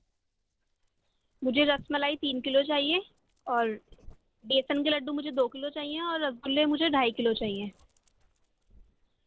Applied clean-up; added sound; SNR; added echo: neural separator model SepFormer DNS4.